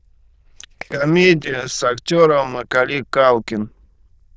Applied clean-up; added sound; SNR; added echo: neural diffusion model UNIVERSE++.